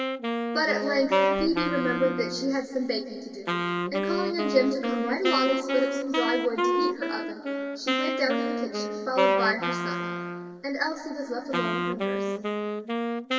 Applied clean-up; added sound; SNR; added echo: none; Wind instrument, woodwind instrument; 0 dB; reverberation time 2.4 s.